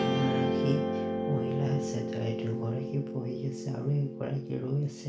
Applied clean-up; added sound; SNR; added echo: none; Guitar; 0 dB; reverberation time 0.4 s.